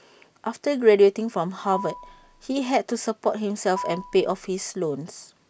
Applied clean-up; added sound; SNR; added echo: none; Marimba, xylophone; 15 dB; none.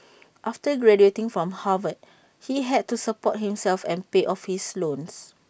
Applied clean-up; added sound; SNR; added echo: none; none; none; none.